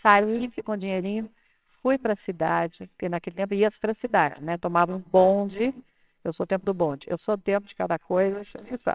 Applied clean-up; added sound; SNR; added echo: neural separator model SepFormer WHAMR!.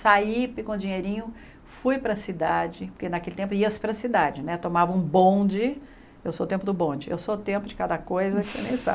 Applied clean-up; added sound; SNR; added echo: none; none; none; none.